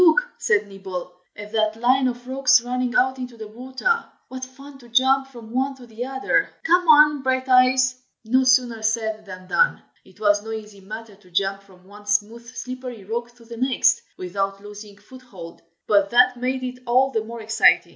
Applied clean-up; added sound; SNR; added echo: none; none; none; none.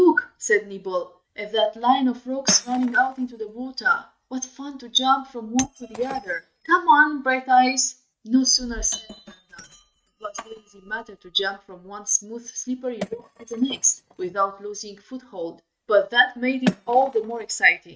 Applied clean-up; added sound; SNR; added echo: neural mask model RNNoise.